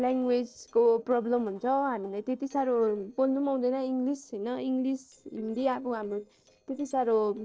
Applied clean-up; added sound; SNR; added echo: neural separator model SepFormer DNS4.